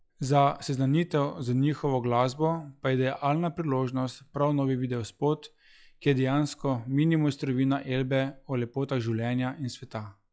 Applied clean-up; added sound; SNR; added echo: classical method log-MMSE.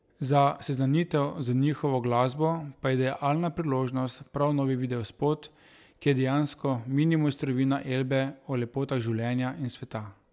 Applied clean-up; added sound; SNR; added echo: none; none; none; none.